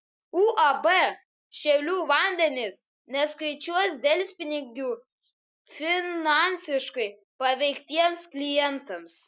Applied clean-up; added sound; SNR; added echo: none; none; none; none.